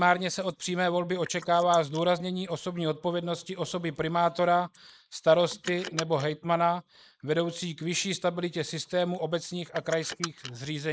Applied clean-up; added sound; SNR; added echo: neural mask model Resemble Enhance denoiser.